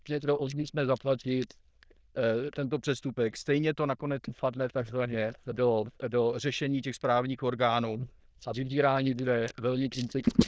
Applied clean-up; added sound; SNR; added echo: neural diffusion model UNIVERSE++.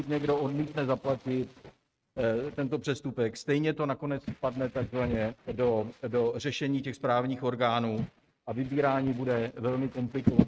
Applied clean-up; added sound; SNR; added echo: neural mask model RNNoise.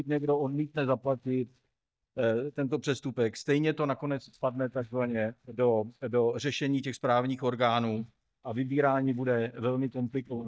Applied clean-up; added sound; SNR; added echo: neural mask model DeepFilterNet 3.